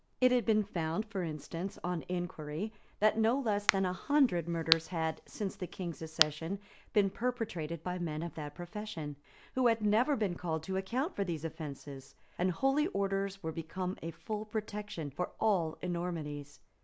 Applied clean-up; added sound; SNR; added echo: none; Crack; 4 dB; none.